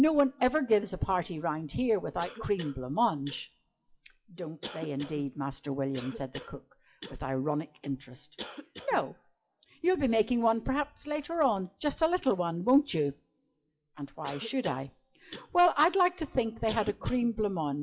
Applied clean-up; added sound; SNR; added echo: classical method WPE with log-MMSE.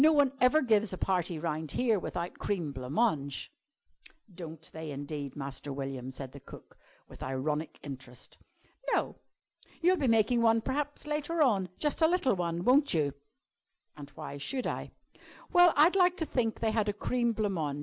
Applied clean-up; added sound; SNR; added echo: none; none; none; none.